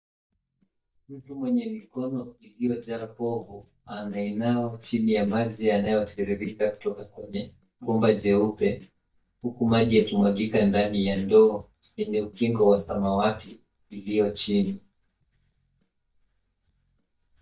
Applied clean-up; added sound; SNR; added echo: neural mask model DeepFilterNet 3.